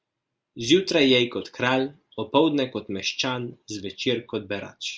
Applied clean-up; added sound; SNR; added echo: none; none; none; none.